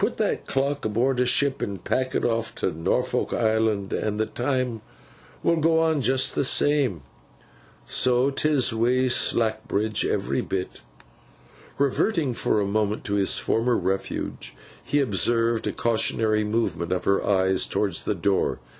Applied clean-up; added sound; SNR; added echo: none; none; none; none.